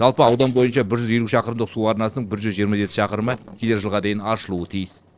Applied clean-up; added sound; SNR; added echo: neural separator model SepFormer DNS4.